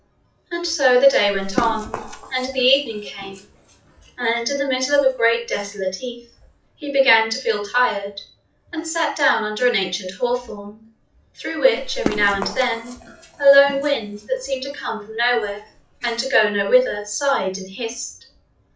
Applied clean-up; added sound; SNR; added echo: classical method WPE with log-MMSE.